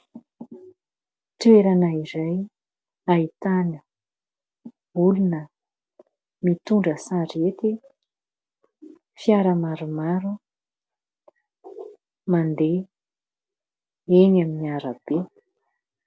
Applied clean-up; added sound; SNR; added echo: none; none; none; none.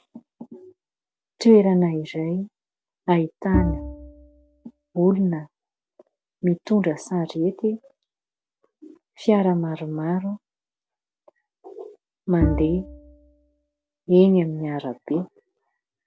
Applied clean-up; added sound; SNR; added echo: none; Bowed string instrument; 4 dB; none.